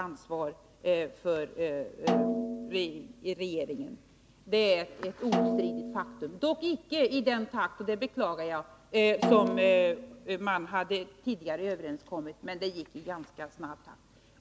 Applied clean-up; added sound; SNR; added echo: none; Snare drum; 3 dB; none.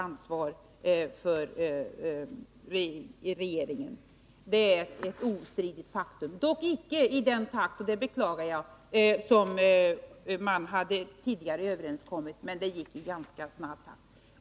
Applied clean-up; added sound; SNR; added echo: none; none; none; none.